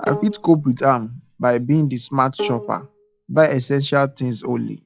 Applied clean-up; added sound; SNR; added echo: classical method log-MMSE.